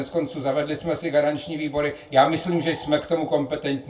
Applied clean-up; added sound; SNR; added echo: none; Bird; 19 dB; reverberation time 0.2 s.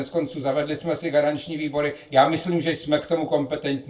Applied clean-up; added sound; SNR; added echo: neural separator model SepFormer DNS4.